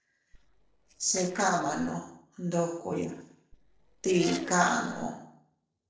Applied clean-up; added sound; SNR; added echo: neural separator model SepFormer DNS4.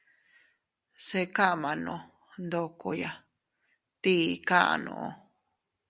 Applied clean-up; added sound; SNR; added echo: none; none; none; none.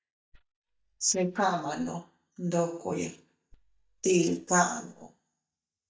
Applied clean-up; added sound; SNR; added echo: neural mask model DeepFilterNet 3.